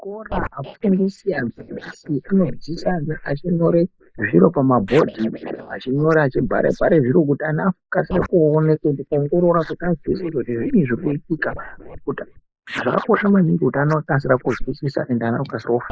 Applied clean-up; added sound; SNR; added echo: neural mask model Resemble Enhance denoiser.